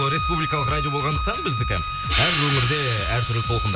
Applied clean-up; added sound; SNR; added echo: none; Hi-hat + Bowed string instrument; 2 dB; none.